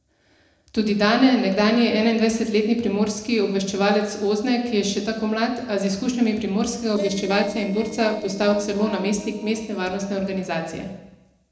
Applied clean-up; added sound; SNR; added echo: neural separator model SepFormer DNS4.